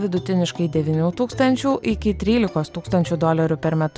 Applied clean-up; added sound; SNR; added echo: none; none; none; none.